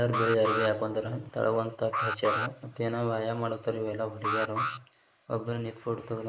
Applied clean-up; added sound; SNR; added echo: neural mask model Resemble Enhance denoiser.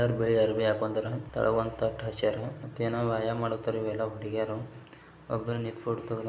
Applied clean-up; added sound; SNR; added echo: none; none; none; none.